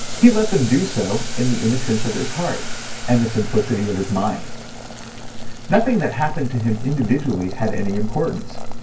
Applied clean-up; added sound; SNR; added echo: none; Boiling; 15 dB; reverberation time 0.3 s.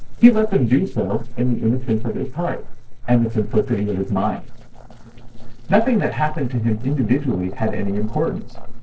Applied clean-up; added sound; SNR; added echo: neural separator model SepFormer DNS4.